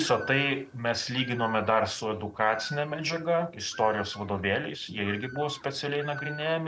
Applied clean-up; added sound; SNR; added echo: none; Bird; 15 dB; none.